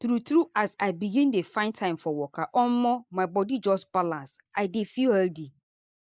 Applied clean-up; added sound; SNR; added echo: neural mask model Resemble Enhance denoiser.